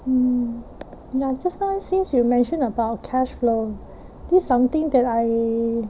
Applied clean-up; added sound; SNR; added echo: none; none; none; none.